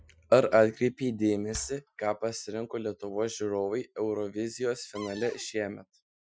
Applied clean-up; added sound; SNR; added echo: classical method Wiener filter.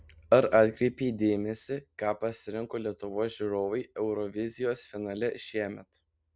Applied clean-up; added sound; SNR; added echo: none; none; none; none.